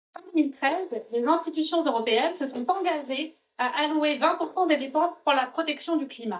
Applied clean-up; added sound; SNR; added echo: neural mask model DeepFilterNet 3.